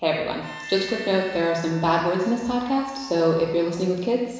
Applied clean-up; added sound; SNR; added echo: none; Harmonica; 18 dB; reverberation time 1.0 s.